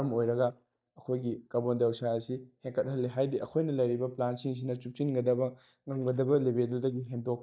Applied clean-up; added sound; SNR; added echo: neural mask model DeepFilterNet 3.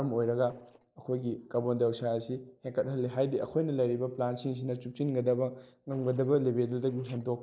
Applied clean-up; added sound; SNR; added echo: neural separator model SepFormer DNS4.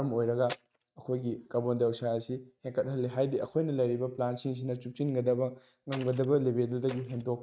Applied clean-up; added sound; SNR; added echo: neural mask model RNNoise.